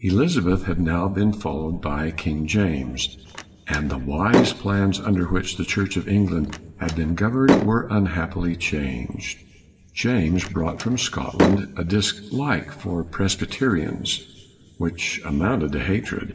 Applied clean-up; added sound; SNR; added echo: none; Slam; 4 dB; reverberation time 2.3 s.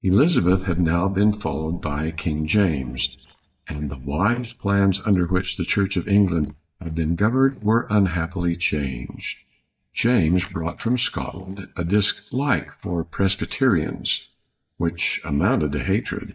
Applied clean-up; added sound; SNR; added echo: neural mask model DeepFilterNet 3.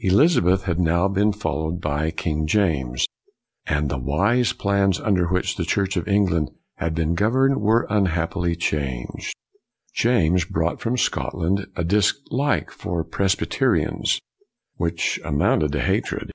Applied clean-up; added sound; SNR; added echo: none; none; none; none.